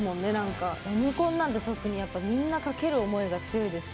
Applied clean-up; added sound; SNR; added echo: none; none; none; none.